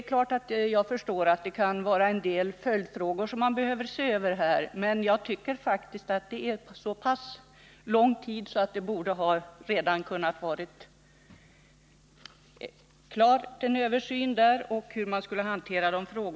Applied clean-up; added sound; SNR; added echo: none; none; none; none.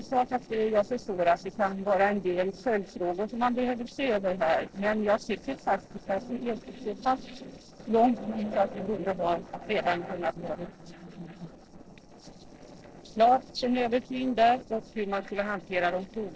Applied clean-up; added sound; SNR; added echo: neural separator model SepFormer DNS4.